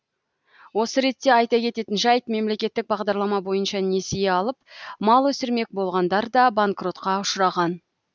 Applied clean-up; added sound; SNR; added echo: none; none; none; none.